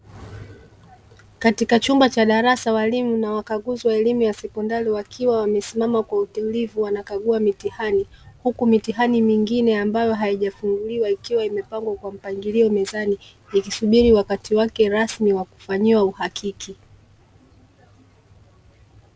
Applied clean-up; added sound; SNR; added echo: none; none; none; none.